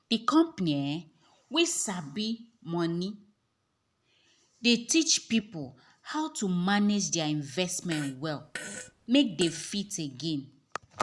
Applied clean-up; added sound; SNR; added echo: none; Fart; 14 dB; none.